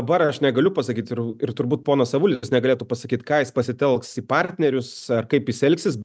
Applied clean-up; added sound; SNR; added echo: none; none; none; none.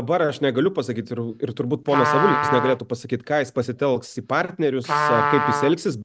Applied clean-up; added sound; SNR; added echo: none; Trumpet; 3 dB; none.